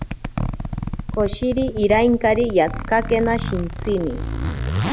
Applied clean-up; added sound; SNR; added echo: none; Zipper (clothing); 5 dB; none.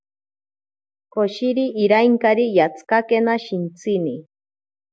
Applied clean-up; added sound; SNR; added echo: none; none; none; none.